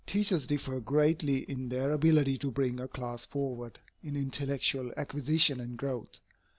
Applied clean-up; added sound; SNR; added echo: none; none; none; none.